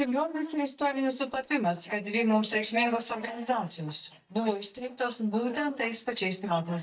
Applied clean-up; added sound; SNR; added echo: neural mask model DeepFilterNet 3.